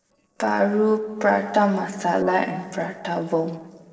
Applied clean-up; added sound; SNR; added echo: neural separator model SepFormer DNS4.